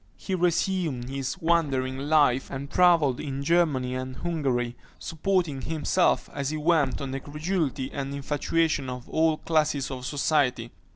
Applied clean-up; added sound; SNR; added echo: none; Explosion; 16 dB; none.